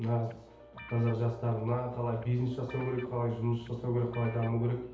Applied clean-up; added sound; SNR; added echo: none; Guitar; 18 dB; reverberation time 2.2 s.